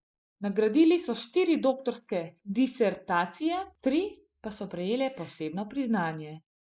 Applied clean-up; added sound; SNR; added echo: neural mask model Resemble Enhance denoiser.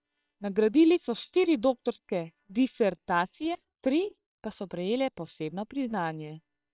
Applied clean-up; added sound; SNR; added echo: neural separator model SepFormer WHAM!.